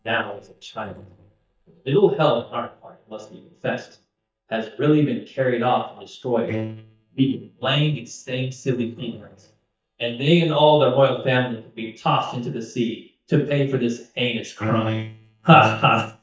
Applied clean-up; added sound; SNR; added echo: neural mask model DeepFilterNet 3.